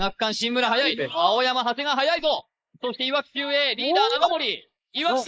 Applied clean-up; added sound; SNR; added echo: neural mask model Resemble Enhance denoiser.